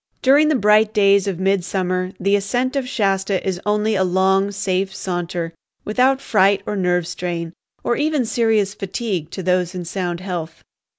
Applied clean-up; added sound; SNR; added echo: none; none; none; none.